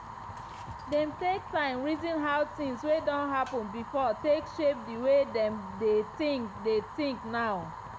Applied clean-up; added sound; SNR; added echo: none; Fire; 12 dB; none.